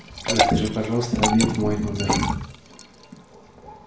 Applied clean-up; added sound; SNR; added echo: none; Liquid; 3 dB; reverberation time 0.5 s.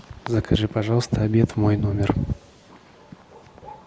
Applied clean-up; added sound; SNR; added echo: none; none; none; none.